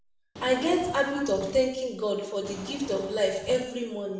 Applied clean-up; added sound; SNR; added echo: none; Drawer open or close; 16 dB; reverberation time 0.8 s.